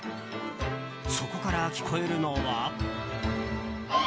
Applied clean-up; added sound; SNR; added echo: none; Bowed string instrument; 19 dB; none.